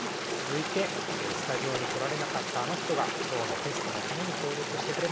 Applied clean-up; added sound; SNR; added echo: none; Stream; -2 dB; none.